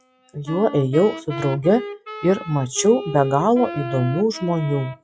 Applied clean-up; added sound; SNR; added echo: classical method log-MMSE.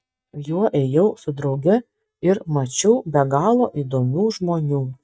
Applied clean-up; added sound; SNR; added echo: neural mask model DeepFilterNet 3.